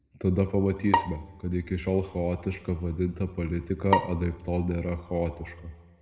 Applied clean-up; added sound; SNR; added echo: none; Bowed string instrument; 5 dB; reverberation time 1.4 s.